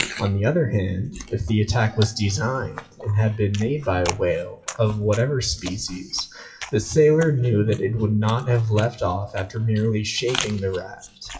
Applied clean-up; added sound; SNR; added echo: classical method WPE with log-MMSE.